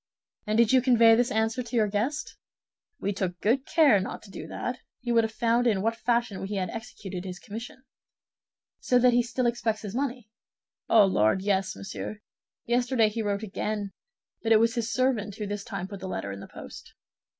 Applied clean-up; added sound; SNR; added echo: none; none; none; none.